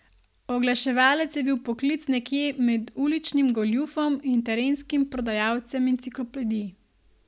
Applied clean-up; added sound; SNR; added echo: none; none; none; none.